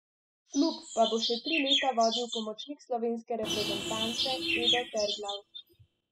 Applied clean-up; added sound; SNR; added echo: classical method spectral subtraction.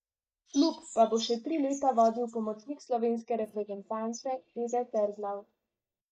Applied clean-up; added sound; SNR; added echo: neural mask model DeepFilterNet 3.